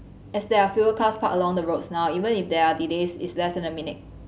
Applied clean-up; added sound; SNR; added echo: none; none; none; none.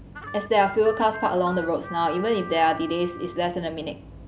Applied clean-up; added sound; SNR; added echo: none; Harmonica; 14 dB; none.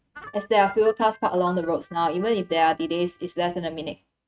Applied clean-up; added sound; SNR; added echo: neural mask model RNNoise.